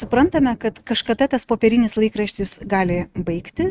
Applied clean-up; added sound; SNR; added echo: neural mask model RNNoise.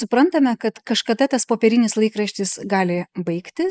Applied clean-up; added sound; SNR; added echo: neural mask model Resemble Enhance denoiser.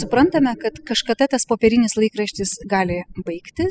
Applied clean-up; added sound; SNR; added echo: classical method spectral subtraction.